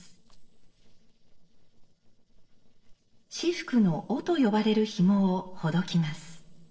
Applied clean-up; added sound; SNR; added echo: neural separator model SepFormer DNS4.